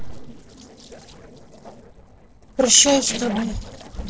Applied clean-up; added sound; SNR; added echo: neural separator model SepFormer DNS4.